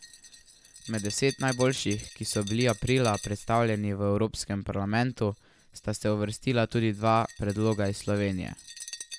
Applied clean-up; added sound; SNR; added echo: none; Glass; 16 dB; none.